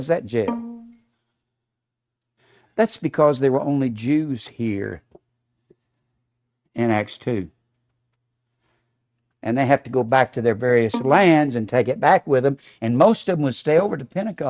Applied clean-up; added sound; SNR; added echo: neural mask model RNNoise.